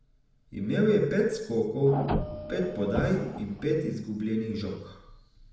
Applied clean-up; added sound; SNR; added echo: none; Printer; 5 dB; reverberation time 0.7 s.